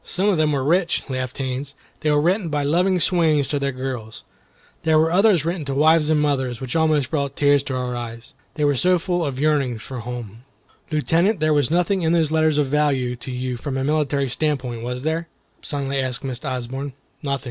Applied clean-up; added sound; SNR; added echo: none; none; none; none.